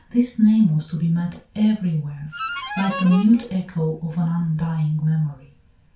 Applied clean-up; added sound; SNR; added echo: none; Harmonica; 9 dB; reverberation time 0.3 s.